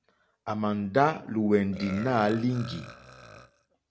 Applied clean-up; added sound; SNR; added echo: none; Burping, eructation; 19 dB; none.